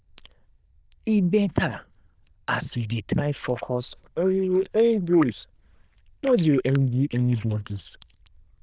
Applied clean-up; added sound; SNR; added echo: neural diffusion model UNIVERSE++.